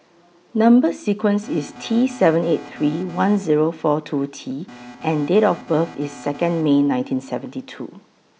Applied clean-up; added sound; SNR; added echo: none; Alarm; 20 dB; none.